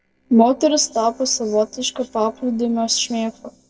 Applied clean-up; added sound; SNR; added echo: neural separator model SepFormer DNS4.